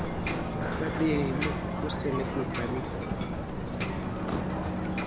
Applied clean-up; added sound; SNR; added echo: none; Ocean; -5 dB; none.